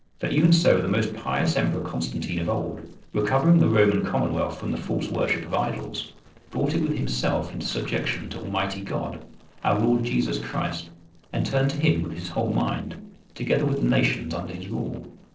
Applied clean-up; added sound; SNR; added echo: neural separator model SepFormer DNS4.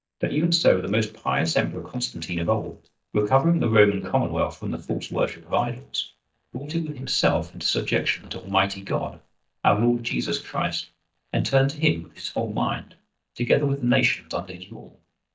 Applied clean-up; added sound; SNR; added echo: neural mask model DeepFilterNet 3.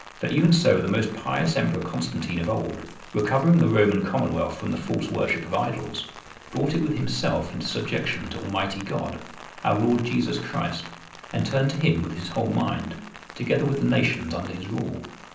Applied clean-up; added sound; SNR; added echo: none; Rain; 17 dB; reverberation time 0.6 s.